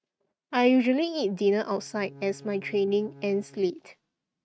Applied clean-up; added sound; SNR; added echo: neural mask model RNNoise.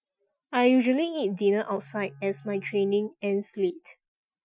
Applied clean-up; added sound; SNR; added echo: classical method Wiener filter.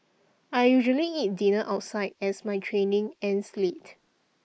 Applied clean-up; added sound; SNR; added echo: neural mask model Resemble Enhance denoiser.